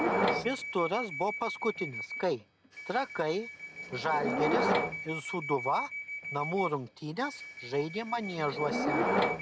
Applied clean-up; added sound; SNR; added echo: none; Subway, metro, underground / Door; 0 dB; none.